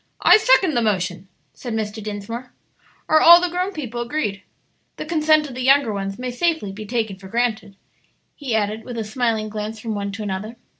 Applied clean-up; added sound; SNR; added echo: none; none; none; none.